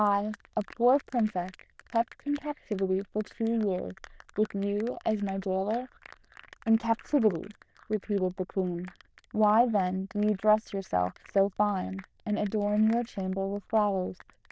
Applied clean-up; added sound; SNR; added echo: neural diffusion model UNIVERSE++.